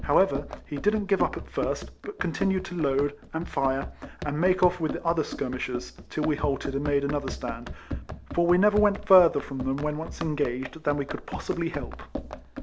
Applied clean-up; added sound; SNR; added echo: none; Run; 10 dB; none.